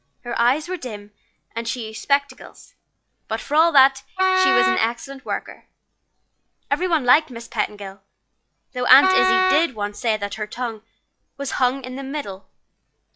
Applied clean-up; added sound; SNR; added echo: classical method log-MMSE.